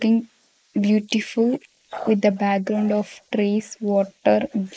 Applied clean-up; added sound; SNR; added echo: neural mask model Resemble Enhance denoiser.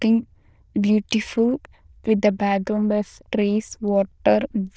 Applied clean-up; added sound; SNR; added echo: neural diffusion model UNIVERSE++.